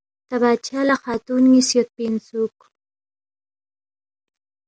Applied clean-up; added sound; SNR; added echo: none; none; none; none.